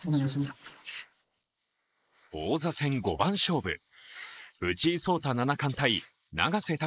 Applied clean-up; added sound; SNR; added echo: neural mask model Resemble Enhance denoiser.